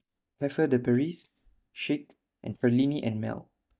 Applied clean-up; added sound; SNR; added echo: neural mask model DeepFilterNet 3.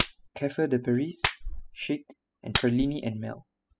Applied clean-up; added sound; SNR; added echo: classical method spectral subtraction.